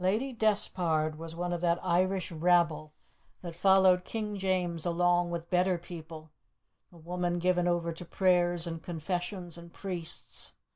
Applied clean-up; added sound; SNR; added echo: none; none; none; none.